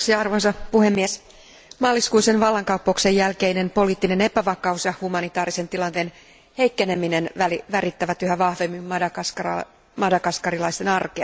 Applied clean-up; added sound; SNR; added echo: none; none; none; none.